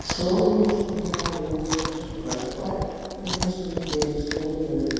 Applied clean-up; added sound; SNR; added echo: none; Chewing, mastication; 6 dB; reverberation time 2.1 s.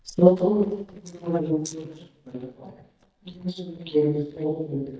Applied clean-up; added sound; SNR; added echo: neural mask model DeepFilterNet 3.